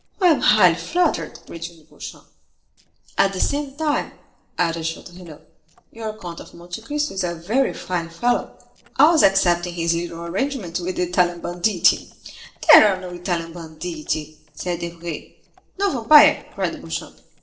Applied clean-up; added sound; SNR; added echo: neural separator model SepFormer DNS4.